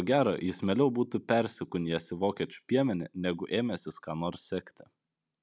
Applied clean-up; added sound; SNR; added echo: none; none; none; none.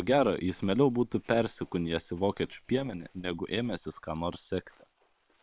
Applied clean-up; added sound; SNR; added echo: neural separator model SepFormer WHAM!.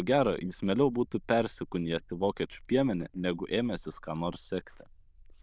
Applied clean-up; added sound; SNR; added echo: neural diffusion model UNIVERSE++.